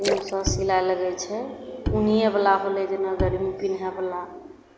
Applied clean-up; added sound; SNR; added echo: none; Splash, splatter + Bowed string instrument; 7 dB; none.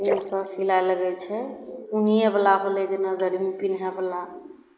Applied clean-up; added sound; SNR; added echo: neural mask model Resemble Enhance denoiser.